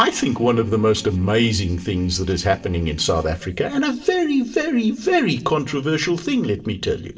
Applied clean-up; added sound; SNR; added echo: neural separator model SepFormer DNS4.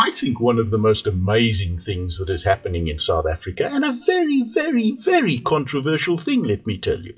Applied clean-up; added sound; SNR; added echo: classical method WPE with log-MMSE.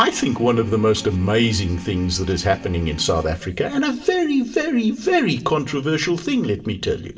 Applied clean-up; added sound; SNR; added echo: none; Organ; 17 dB; reverberation time 0.8 s.